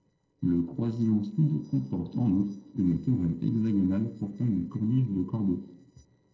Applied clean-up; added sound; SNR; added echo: neural separator model SepFormer DNS4.